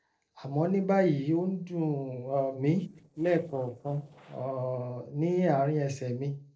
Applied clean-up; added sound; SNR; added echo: neural separator model SepFormer DNS4.